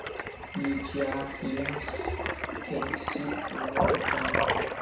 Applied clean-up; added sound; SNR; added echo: none; Toilet flush; -5 dB; reverberation time 0.7 s.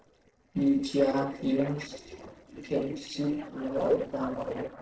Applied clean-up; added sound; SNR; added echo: neural separator model SepFormer DNS4.